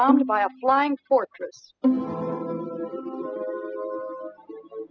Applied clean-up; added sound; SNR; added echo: classical method spectral subtraction.